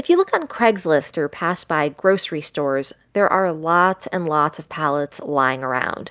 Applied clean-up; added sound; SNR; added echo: none; none; none; none.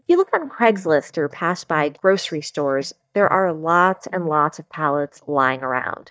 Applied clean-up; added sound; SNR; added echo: neural mask model DeepFilterNet 3.